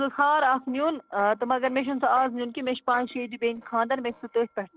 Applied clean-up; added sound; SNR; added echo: neural separator model SepFormer DNS4.